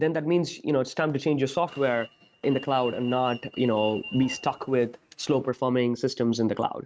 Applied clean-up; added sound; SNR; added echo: neural mask model RNNoise.